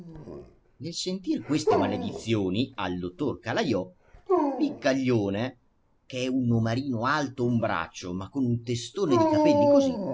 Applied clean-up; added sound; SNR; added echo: none; Dog; 1 dB; none.